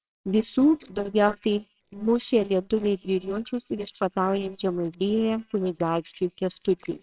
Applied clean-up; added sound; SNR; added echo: neural separator model SepFormer WHAMR!.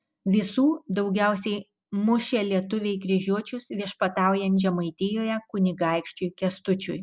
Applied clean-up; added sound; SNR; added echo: none; none; none; none.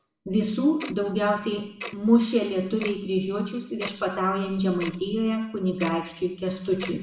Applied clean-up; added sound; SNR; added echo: none; Tick-tock; 18 dB; reverberation time 0.7 s.